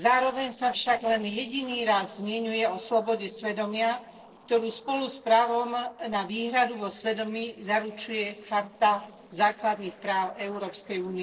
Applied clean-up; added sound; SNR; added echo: neural separator model SepFormer DNS4.